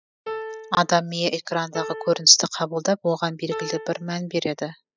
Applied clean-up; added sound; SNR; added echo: classical method spectral subtraction.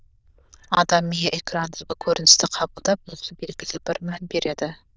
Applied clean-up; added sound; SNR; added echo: neural diffusion model UNIVERSE++.